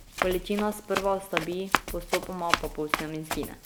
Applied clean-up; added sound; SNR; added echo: none; Run; 1 dB; none.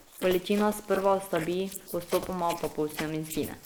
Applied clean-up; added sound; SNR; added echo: neural mask model Resemble Enhance denoiser.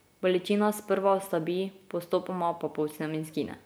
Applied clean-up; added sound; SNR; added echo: none; none; none; none.